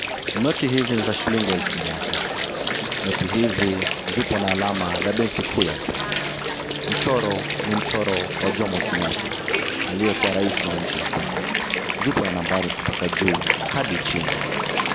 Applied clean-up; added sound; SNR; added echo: none; Water; -1 dB; none.